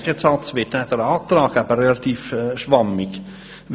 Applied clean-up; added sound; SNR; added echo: none; none; none; none.